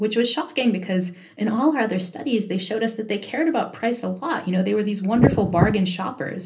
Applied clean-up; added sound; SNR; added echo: none; Wind; -2 dB; reverberation time 0.3 s.